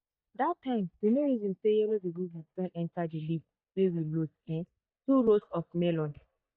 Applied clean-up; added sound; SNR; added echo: neural mask model DeepFilterNet 3.